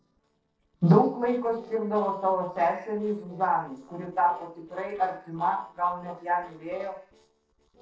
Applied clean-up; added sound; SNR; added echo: neural separator model SepFormer DNS4.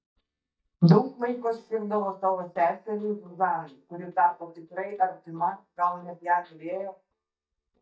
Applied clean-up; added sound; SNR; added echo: neural mask model DeepFilterNet 3.